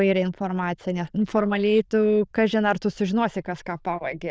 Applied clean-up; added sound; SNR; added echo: neural diffusion model UNIVERSE++.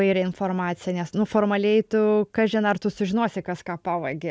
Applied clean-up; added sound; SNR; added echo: none; none; none; none.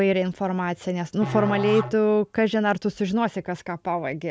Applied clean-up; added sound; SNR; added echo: none; Musical instrument; 11 dB; none.